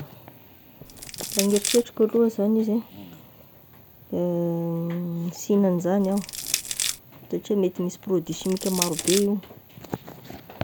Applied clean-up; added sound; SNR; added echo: none; Crushing; 4 dB; none.